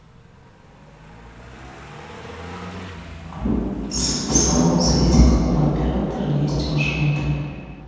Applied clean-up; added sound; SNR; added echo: none; Car passing by; 17 dB; reverberation time 2.0 s.